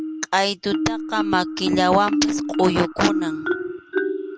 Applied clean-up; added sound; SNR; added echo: none; Marimba, xylophone; 2 dB; none.